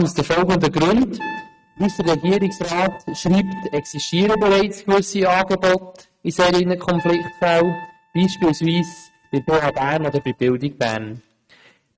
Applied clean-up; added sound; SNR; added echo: neural mask model RNNoise.